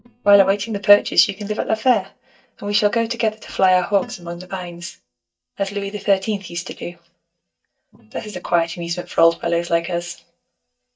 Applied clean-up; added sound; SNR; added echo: neural mask model DeepFilterNet 3.